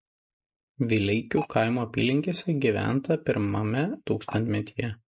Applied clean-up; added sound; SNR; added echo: neural mask model Resemble Enhance denoiser.